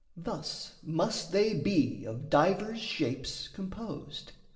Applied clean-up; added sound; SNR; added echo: none; none; none; reverberation time 0.6 s.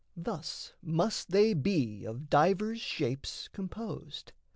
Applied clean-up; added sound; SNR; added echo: none; none; none; none.